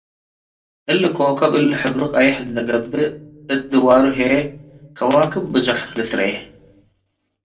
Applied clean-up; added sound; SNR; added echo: none; none; none; reverberation time 0.2 s.